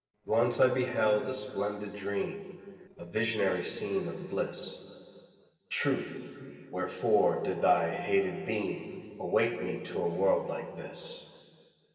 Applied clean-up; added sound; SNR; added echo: neural separator model SepFormer DNS4.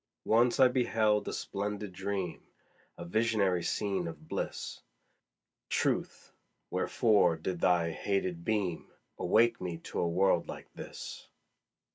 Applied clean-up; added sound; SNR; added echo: none; none; none; none.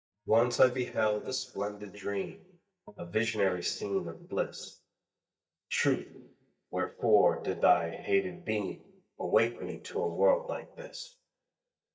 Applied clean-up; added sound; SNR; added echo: neural mask model DeepFilterNet 3.